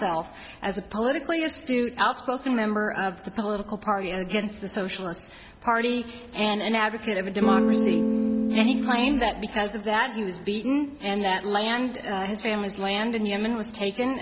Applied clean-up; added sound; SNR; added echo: none; Electric guitar / Strum; -3 dB; none.